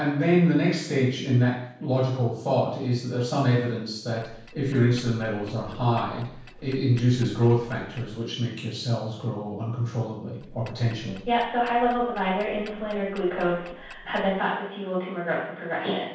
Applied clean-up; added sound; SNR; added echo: neural separator model SepFormer DNS4.